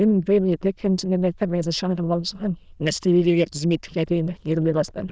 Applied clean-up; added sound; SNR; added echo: neural diffusion model UNIVERSE++.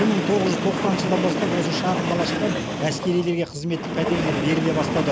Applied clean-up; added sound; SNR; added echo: none; Train; 1 dB; none.